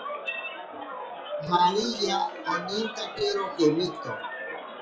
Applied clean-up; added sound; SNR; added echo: classical method WPE with log-MMSE.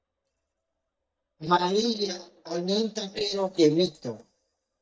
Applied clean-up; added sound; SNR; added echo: neural mask model DeepFilterNet 3.